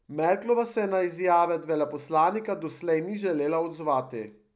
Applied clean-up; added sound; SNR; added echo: none; none; none; none.